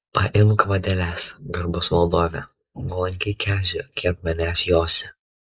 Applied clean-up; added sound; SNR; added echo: neural mask model Resemble Enhance denoiser.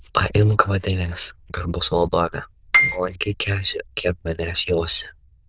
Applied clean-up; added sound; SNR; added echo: neural diffusion model UNIVERSE++.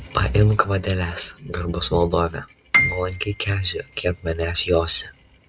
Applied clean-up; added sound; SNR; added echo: none; Piano; 3 dB; none.